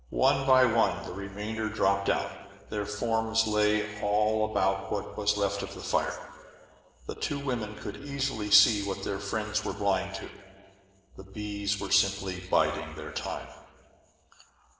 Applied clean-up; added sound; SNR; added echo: neural separator model SepFormer DNS4.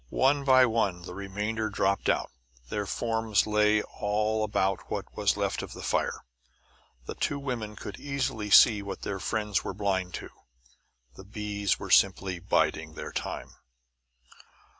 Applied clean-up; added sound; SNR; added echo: none; none; none; none.